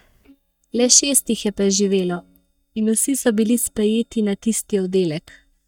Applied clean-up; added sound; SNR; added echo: neural mask model DeepFilterNet 3.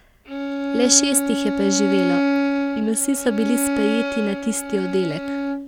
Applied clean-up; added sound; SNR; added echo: none; Bowed string instrument; 1 dB; none.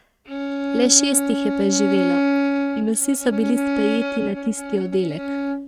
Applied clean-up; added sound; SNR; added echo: neural mask model RNNoise.